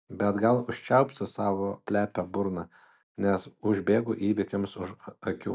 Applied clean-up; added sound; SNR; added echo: none; none; none; none.